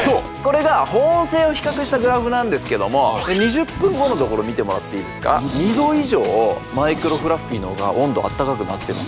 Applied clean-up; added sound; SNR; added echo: none; Zipper (clothing); 17 dB; none.